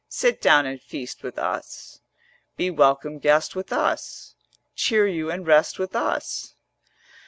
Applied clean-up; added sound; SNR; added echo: none; none; none; none.